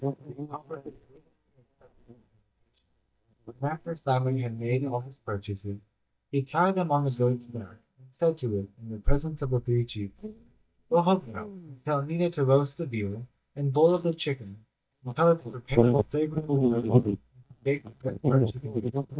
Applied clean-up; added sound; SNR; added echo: neural mask model DeepFilterNet 3.